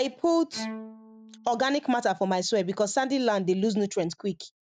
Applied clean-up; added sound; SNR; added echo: neural mask model RNNoise.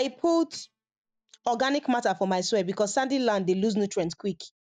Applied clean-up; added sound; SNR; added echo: neural mask model DeepFilterNet 3.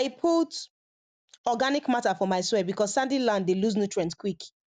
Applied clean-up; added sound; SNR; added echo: none; none; none; none.